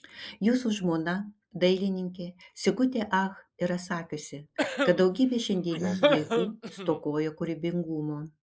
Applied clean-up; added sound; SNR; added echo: neural mask model Resemble Enhance denoiser.